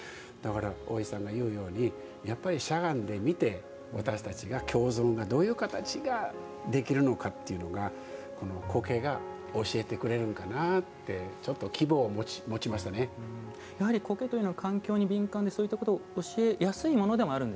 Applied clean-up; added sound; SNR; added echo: none; none; none; none.